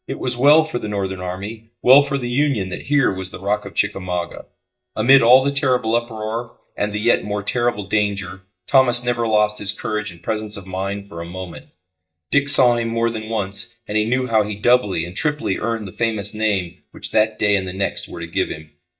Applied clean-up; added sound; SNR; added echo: neural mask model DeepFilterNet 3.